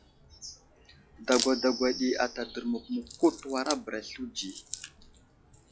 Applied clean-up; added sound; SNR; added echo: classical method log-MMSE.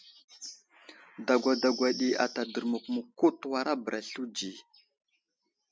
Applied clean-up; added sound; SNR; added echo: none; none; none; none.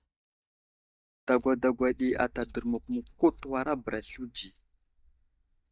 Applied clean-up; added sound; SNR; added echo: neural mask model DeepFilterNet 3.